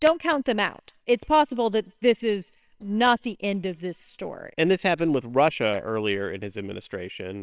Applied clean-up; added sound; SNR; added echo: neural separator model SepFormer WHAMR!.